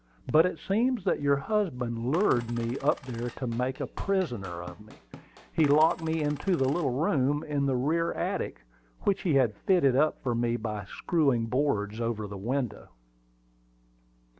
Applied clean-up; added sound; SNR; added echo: none; Drum / Drum kit + Coin (dropping); 19 dB; none.